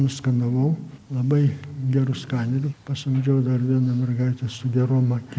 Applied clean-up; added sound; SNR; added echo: none; none; none; none.